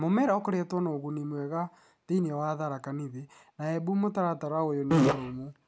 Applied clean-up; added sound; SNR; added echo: none; Fart; -4 dB; none.